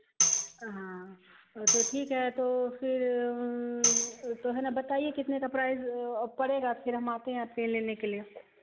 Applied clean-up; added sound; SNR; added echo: none; Tambourine; 0 dB; none.